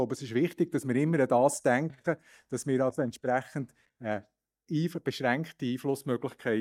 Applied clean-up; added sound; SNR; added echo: neural mask model DeepFilterNet 3.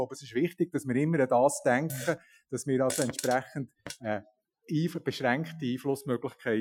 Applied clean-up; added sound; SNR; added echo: classical method Wiener filter.